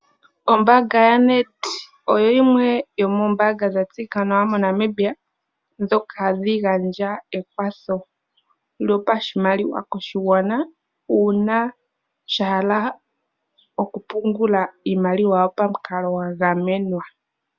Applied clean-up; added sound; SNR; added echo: none; none; none; none.